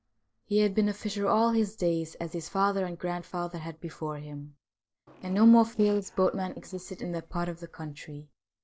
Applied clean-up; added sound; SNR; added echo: neural separator model SepFormer DNS4.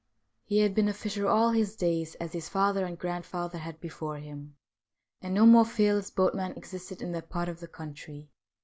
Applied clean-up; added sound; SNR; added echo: none; none; none; none.